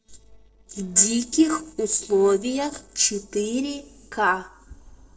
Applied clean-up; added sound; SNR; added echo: neural separator model SepFormer DNS4.